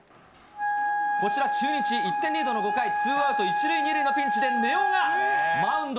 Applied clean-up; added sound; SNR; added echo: none; Wind instrument, woodwind instrument; -5 dB; none.